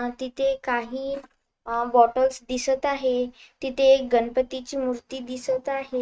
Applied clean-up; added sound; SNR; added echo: neural mask model RNNoise.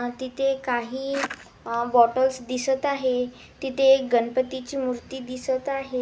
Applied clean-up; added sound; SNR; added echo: none; none; none; none.